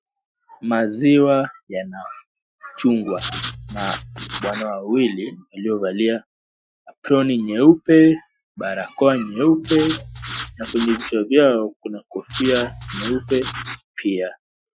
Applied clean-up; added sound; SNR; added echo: classical method Wiener filter.